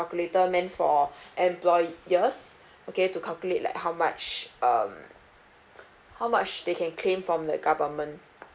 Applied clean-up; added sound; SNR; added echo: none; none; none; none.